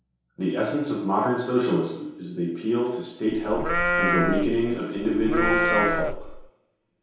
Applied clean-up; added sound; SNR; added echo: none; Livestock, farm animals, working animals; -1 dB; reverberation time 0.8 s.